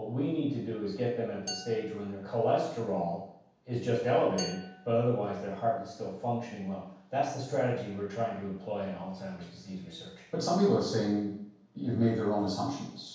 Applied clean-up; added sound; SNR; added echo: none; Glass; 16 dB; reverberation time 0.7 s.